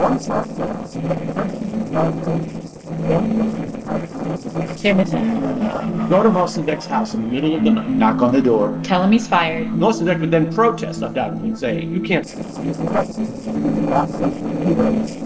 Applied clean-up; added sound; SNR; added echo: neural separator model SepFormer DNS4.